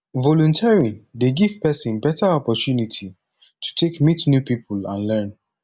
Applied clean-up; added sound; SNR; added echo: none; none; none; none.